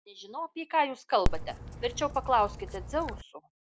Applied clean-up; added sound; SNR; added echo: none; Dog; 2 dB; none.